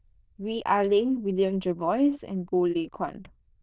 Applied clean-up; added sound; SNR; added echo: neural diffusion model UNIVERSE++.